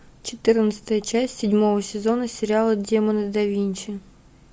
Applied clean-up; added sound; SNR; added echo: none; none; none; none.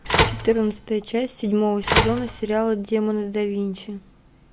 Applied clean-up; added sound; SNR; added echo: none; Telephone; 0 dB; none.